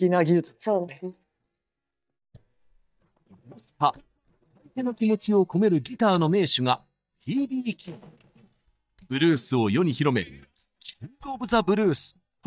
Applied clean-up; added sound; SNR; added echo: neural mask model DeepFilterNet 3.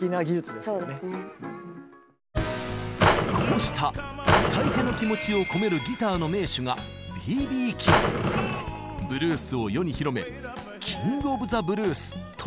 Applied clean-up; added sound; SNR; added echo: none; Drawer open or close; -3 dB; none.